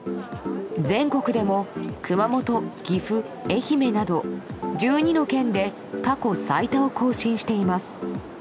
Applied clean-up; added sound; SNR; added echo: none; none; none; none.